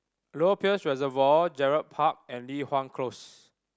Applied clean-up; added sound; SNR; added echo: none; none; none; none.